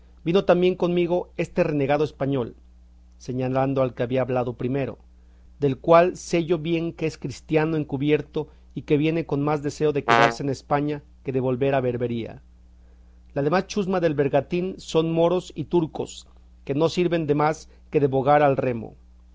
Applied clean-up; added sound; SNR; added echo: none; Brass instrument; 1 dB; none.